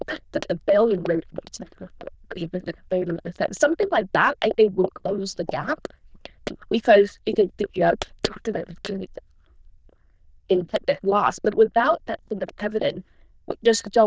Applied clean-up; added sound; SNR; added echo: neural diffusion model UNIVERSE++.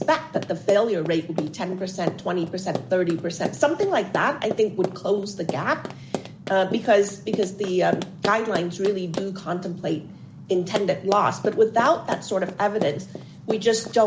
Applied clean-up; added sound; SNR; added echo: none; Run; 11 dB; none.